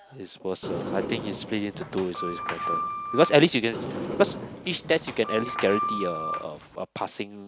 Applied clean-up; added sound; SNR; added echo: none; Sliding door; 5 dB; none.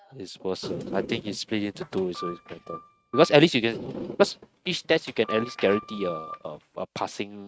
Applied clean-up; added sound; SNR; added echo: neural mask model RNNoise.